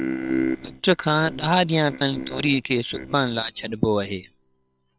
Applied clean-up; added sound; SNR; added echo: neural separator model SepFormer WHAM!.